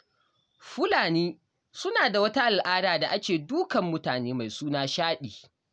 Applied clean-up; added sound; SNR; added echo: none; none; none; none.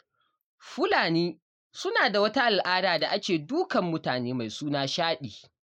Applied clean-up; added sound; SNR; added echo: neural mask model Resemble Enhance denoiser.